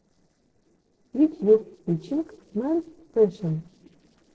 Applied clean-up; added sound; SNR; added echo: neural separator model SepFormer DNS4.